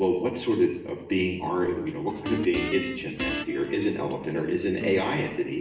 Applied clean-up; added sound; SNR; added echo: none; Guitar; 9 dB; reverberation time 0.9 s.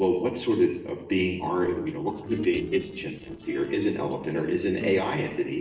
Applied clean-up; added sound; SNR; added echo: neural separator model SepFormer DNS4.